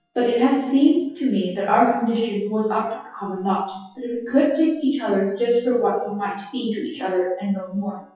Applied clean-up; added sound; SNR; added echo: classical method WPE with log-MMSE.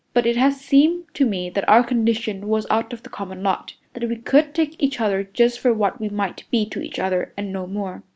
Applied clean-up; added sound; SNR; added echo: none; none; none; none.